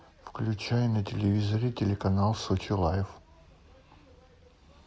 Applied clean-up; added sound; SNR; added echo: none; none; none; none.